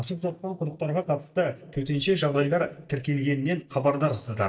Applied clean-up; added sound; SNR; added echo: neural mask model DeepFilterNet 3.